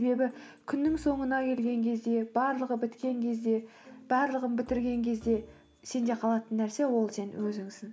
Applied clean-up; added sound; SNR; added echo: none; none; none; none.